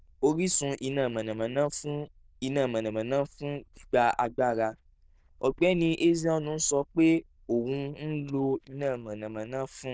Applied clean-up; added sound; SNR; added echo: neural diffusion model UNIVERSE++.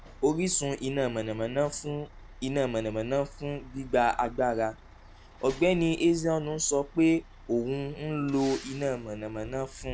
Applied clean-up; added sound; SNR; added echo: none; Truck; 17 dB; none.